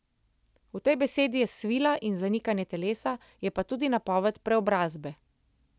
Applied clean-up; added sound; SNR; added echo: none; none; none; none.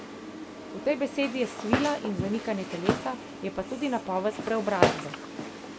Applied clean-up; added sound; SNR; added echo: none; Walk, footsteps; 2 dB; reverberation time 1.5 s.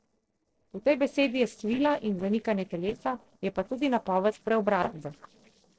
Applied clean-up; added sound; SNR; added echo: neural separator model SepFormer DNS4.